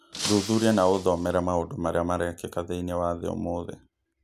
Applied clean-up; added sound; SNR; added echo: none; Shatter; 11 dB; none.